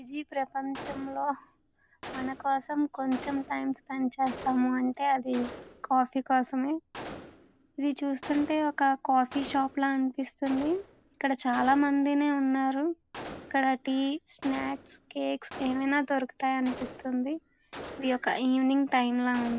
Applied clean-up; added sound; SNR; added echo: none; Gunshot, gunfire; 17 dB; none.